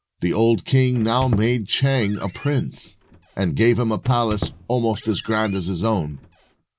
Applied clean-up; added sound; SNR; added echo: none; Squeak; 15 dB; none.